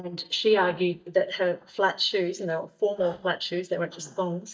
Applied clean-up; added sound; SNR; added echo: neural mask model DeepFilterNet 3.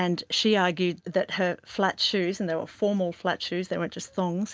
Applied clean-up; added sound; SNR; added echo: none; none; none; none.